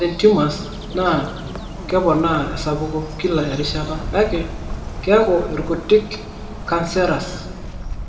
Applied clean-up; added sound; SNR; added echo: none; Bird; 9 dB; reverberation time 1.5 s.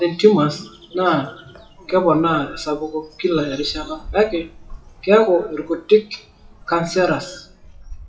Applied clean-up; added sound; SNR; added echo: classical method WPE with log-MMSE.